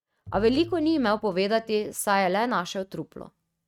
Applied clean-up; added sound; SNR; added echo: neural mask model RNNoise.